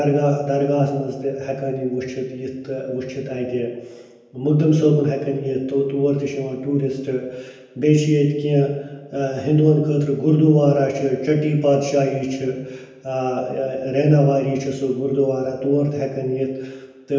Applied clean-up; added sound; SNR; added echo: none; none; none; reverberation time 1.0 s.